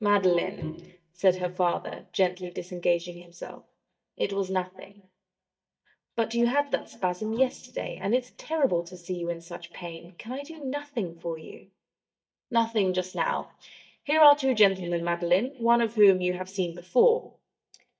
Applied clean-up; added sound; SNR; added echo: neural mask model DeepFilterNet 3.